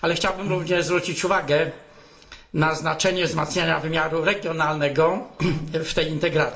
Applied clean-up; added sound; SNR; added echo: none; Piano; 11 dB; reverberation time 1.2 s.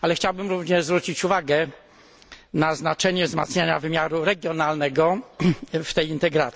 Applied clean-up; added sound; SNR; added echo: none; none; none; none.